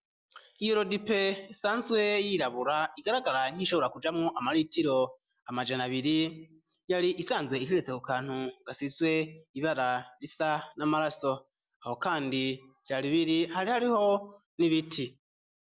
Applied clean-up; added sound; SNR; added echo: none; none; none; none.